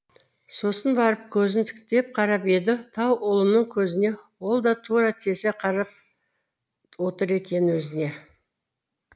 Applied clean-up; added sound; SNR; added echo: none; none; none; none.